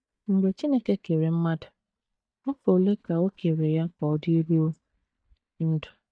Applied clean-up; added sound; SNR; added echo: neural mask model DeepFilterNet 3.